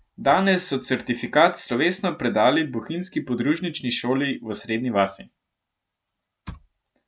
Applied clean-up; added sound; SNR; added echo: none; none; none; none.